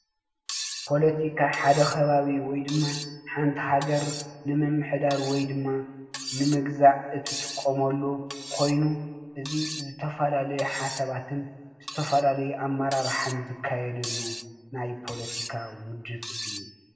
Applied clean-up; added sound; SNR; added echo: none; Cutlery, silverware; 12 dB; reverberation time 1.4 s.